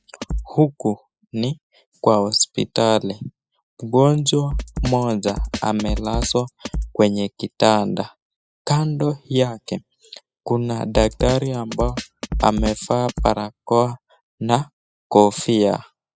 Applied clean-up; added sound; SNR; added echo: classical method spectral subtraction.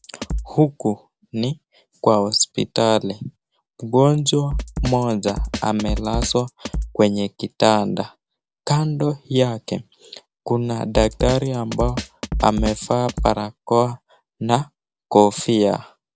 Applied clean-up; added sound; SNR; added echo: none; Drum kit; 10 dB; none.